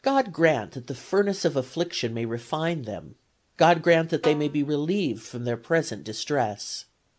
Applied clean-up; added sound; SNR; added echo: none; Snare drum; 15 dB; none.